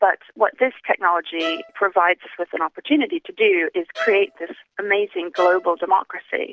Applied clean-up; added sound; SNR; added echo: none; Bowed string instrument; 12 dB; none.